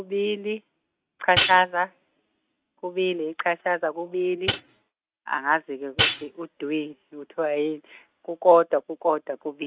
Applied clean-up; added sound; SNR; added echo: neural mask model RNNoise.